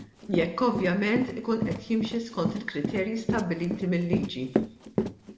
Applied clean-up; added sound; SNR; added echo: none; Run; 4 dB; reverberation time 1.2 s.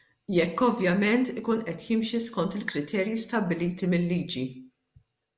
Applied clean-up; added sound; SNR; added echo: none; none; none; none.